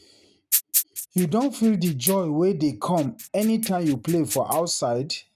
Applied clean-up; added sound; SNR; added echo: neural mask model RNNoise.